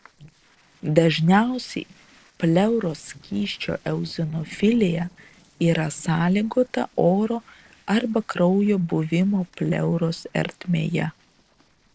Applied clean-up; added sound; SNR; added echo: neural separator model SepFormer DNS4.